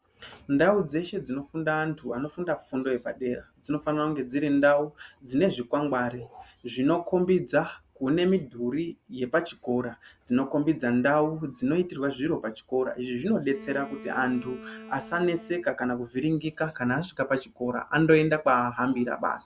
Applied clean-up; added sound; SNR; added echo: none; Wind instrument, woodwind instrument; 18 dB; none.